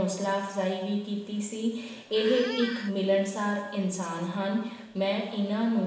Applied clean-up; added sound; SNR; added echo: none; Squeak; 10 dB; reverberation time 0.9 s.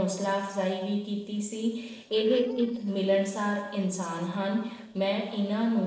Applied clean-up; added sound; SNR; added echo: neural separator model SepFormer DNS4.